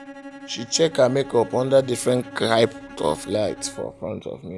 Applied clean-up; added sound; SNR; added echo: none; Bowed string instrument; 17 dB; none.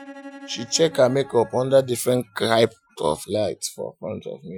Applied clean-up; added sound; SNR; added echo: classical method Wiener filter.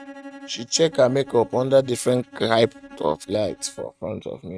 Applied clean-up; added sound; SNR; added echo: neural mask model RNNoise.